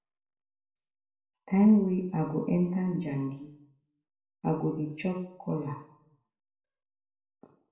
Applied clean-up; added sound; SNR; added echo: none; none; none; reverberation time 0.6 s.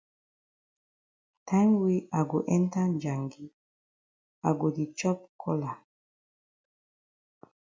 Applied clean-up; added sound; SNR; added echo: none; none; none; none.